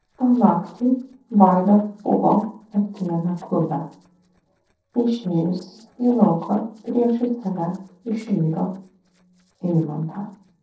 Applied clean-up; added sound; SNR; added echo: neural separator model SepFormer DNS4.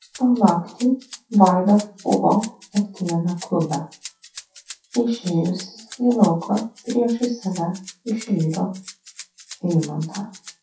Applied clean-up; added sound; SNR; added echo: classical method WPE with log-MMSE.